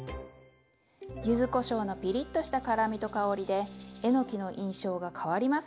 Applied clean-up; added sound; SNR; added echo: none; none; none; none.